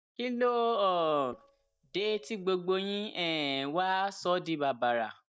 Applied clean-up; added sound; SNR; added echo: neural mask model DeepFilterNet 3.